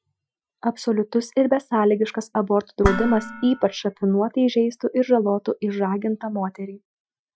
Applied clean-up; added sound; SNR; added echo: classical method Wiener filter.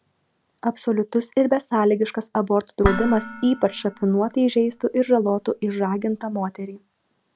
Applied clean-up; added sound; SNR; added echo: none; Dishes, pots, and pans; 10 dB; none.